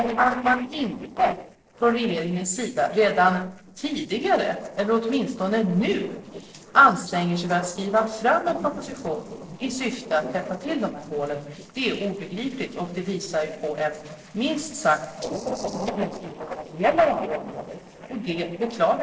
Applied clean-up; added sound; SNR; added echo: neural separator model SepFormer DNS4.